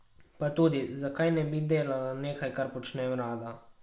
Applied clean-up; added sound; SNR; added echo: none; none; none; none.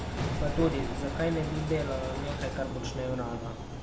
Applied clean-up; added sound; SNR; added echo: none; Engine + Explosion; 1 dB; none.